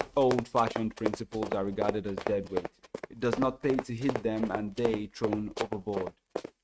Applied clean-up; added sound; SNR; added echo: neural mask model RNNoise.